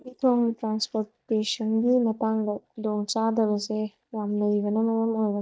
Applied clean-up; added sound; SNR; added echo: neural mask model DeepFilterNet 3.